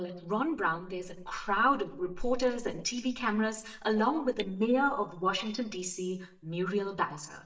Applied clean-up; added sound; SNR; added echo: neural mask model DeepFilterNet 3.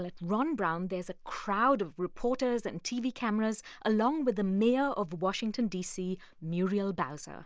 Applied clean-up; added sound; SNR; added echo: none; none; none; none.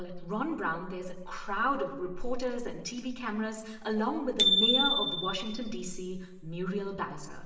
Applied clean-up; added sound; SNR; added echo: none; Bicycle bell; -2 dB; reverberation time 1.0 s.